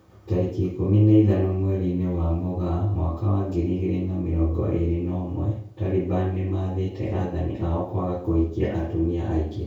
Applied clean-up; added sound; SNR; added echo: none; none; none; reverberation time 0.6 s.